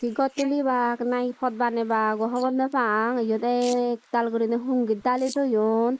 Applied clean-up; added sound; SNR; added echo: neural mask model Resemble Enhance denoiser.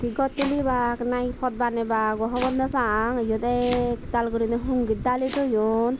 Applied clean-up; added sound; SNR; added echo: none; Domestic sounds, home sounds; 17 dB; none.